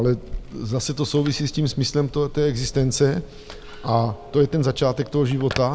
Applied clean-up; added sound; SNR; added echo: none; Telephone + Rain; 14 dB; none.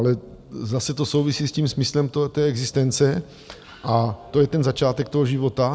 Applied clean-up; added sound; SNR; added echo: none; none; none; none.